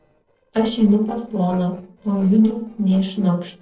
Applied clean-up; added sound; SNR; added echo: neural separator model SepFormer DNS4.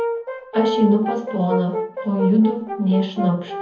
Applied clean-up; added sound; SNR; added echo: none; Brass instrument; 6 dB; reverberation time 0.7 s.